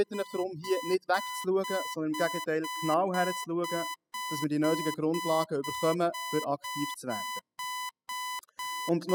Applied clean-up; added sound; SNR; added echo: classical method spectral subtraction.